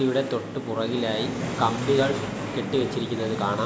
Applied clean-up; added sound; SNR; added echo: none; none; none; none.